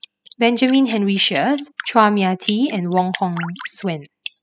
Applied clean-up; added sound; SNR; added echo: classical method spectral subtraction.